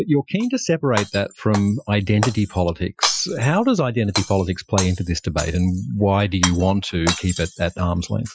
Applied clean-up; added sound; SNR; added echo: classical method Wiener filter.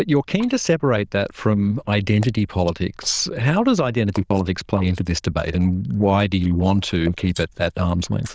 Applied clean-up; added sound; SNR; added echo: neural diffusion model UNIVERSE++.